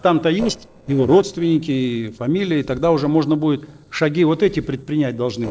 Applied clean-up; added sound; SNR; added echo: neural separator model SepFormer DNS4.